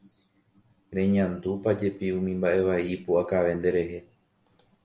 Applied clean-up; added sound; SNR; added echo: none; none; none; none.